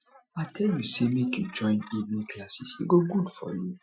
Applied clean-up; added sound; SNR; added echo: classical method Wiener filter.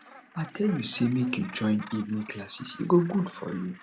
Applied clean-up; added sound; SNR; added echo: none; Gull, seagull; 19 dB; none.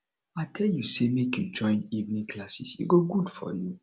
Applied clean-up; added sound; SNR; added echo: none; none; none; none.